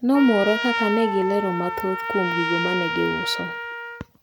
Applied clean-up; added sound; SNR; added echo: none; Trumpet; 4 dB; none.